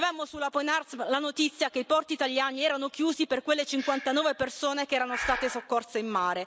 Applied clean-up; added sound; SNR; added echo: none; Breathing; 15 dB; none.